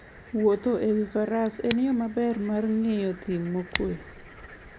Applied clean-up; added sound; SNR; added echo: none; Scissors + Cricket; 15 dB; none.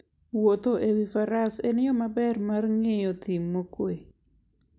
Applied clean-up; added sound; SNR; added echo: none; none; none; none.